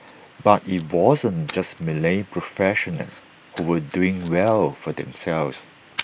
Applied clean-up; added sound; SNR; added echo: neural mask model Resemble Enhance denoiser.